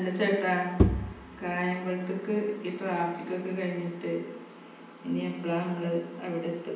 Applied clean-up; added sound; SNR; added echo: none; Bowed string instrument; -2 dB; reverberation time 0.9 s.